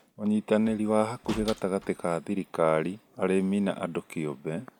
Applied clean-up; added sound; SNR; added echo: none; Slam; 19 dB; none.